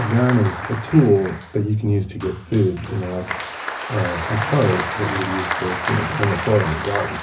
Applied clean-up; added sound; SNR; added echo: none; Applause; 7 dB; reverberation time 0.4 s.